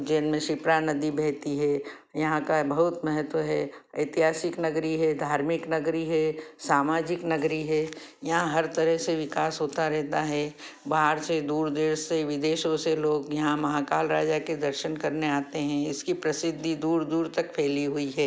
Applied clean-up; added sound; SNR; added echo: none; none; none; none.